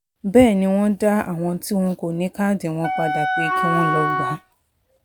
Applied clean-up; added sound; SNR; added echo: none; Wind instrument, woodwind instrument; 1 dB; none.